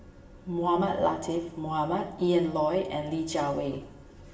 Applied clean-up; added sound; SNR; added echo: none; none; none; reverberation time 1.4 s.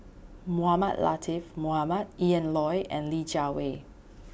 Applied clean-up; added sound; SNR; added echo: none; none; none; none.